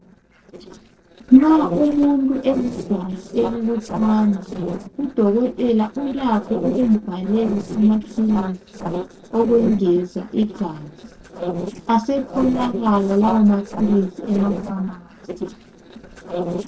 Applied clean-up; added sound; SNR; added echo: neural separator model SepFormer DNS4.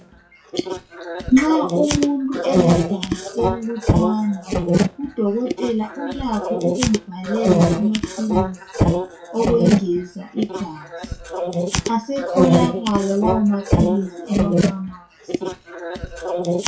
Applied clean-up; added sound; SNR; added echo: classical method WPE with log-MMSE.